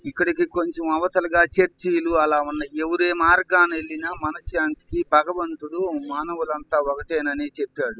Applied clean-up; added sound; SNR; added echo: classical method spectral subtraction.